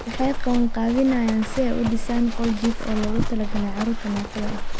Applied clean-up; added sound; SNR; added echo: none; Livestock, farm animals, working animals; 2 dB; none.